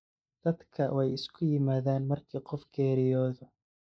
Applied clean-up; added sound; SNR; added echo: neural mask model Resemble Enhance denoiser.